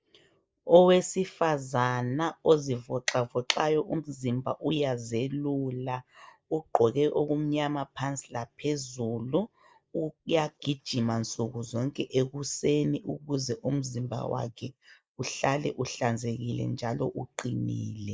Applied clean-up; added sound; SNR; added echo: neural mask model Resemble Enhance denoiser.